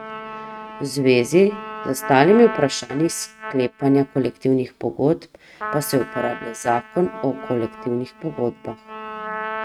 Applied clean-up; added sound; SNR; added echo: neural mask model RNNoise.